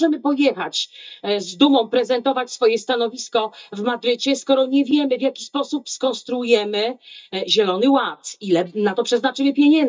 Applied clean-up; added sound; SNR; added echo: neural mask model DeepFilterNet 3.